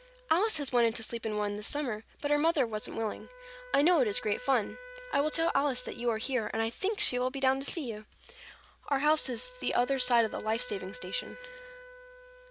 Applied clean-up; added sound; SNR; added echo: none; Wind instrument, woodwind instrument; 20 dB; none.